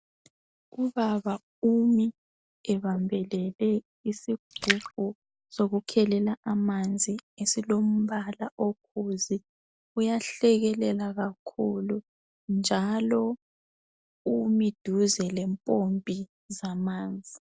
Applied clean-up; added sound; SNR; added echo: none; Splash, splatter; 8 dB; none.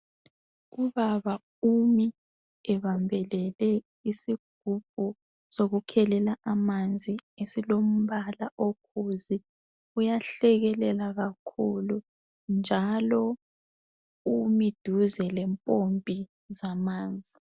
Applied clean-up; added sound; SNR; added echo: none; none; none; none.